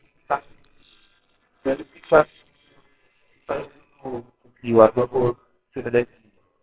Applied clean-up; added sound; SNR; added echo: neural separator model SepFormer WHAMR!.